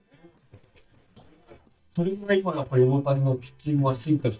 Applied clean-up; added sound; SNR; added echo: neural mask model DeepFilterNet 3.